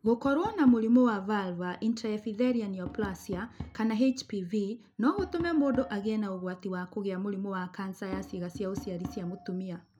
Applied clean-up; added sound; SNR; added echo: none; Tap; 16 dB; none.